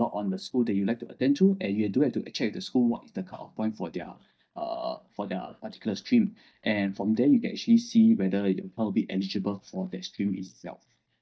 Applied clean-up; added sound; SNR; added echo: neural mask model DeepFilterNet 3.